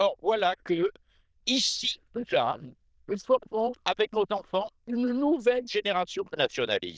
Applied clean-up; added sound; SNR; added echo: neural diffusion model UNIVERSE++.